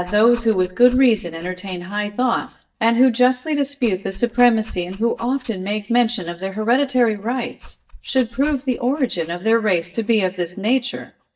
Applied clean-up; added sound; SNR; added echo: neural mask model DeepFilterNet 3.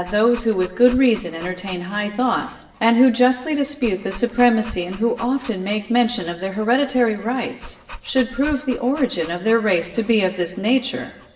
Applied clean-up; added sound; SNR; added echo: none; Dog; 20 dB; reverberation time 0.9 s.